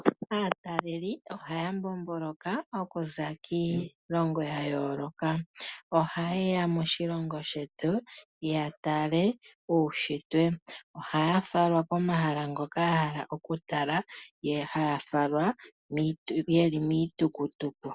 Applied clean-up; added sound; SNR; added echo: none; none; none; none.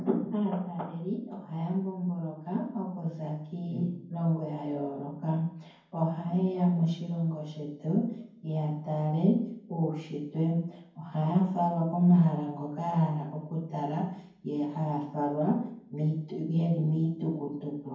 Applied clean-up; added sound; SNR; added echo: none; none; none; reverberation time 0.9 s.